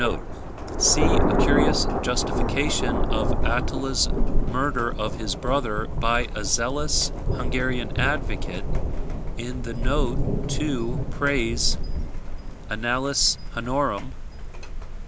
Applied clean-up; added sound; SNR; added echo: none; Thunder; -4 dB; none.